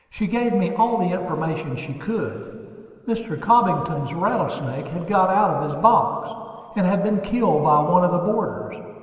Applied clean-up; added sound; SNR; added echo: none; none; none; reverberation time 2.9 s.